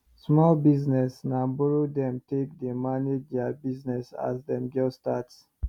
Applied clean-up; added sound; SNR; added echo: none; none; none; none.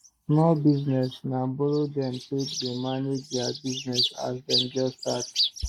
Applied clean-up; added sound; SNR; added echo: neural mask model Resemble Enhance denoiser.